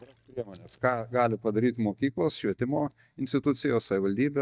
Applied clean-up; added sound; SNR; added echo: neural mask model DeepFilterNet 3.